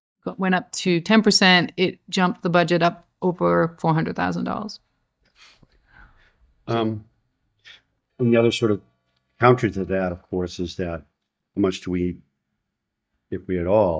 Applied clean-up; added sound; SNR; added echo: neural mask model DeepFilterNet 3.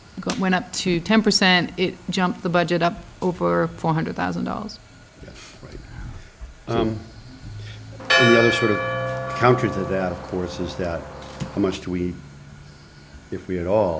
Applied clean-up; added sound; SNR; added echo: none; Church bell; 2 dB; none.